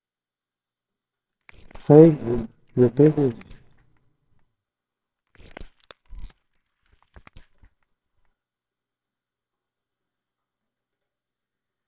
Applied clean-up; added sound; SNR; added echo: neural separator model SepFormer WHAMR!.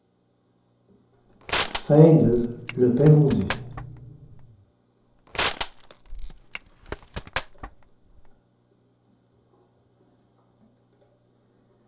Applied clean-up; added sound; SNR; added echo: none; Crushing; 9 dB; reverberation time 2.8 s.